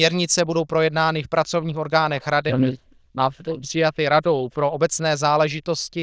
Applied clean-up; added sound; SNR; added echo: neural diffusion model UNIVERSE++.